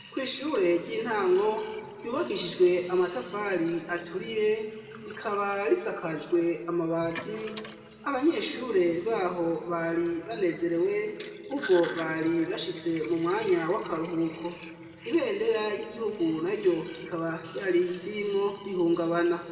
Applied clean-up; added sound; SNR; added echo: none; Sink (filling or washing); 19 dB; reverberation time 1.9 s.